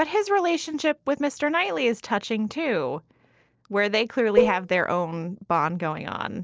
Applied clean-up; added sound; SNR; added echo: neural separator model SepFormer DNS4.